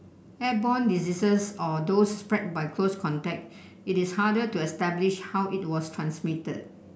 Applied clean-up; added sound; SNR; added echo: none; none; none; none.